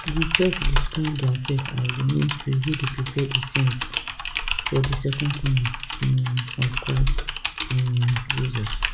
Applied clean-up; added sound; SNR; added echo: none; Typing; 3 dB; reverberation time 0.3 s.